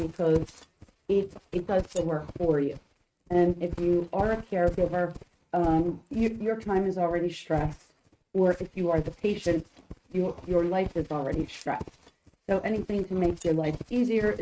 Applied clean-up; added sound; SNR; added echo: neural mask model RNNoise.